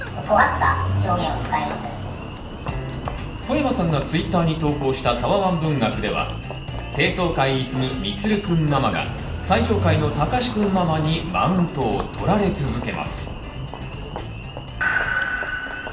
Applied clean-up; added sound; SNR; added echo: none; Engine; 7 dB; reverberation time 0.7 s.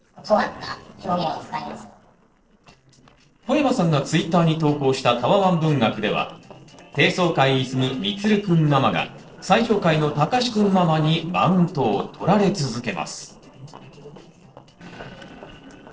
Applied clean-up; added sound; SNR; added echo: neural separator model SepFormer DNS4.